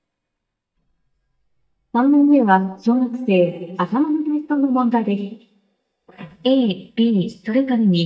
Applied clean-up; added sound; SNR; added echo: neural mask model DeepFilterNet 3.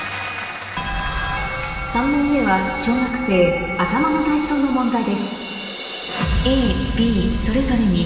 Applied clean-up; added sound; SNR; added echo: none; Breathing; 13 dB; reverberation time 1.6 s.